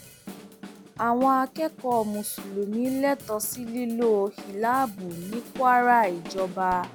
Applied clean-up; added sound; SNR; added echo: none; Drum kit; 17 dB; none.